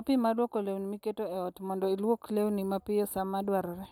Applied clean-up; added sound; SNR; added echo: none; none; none; none.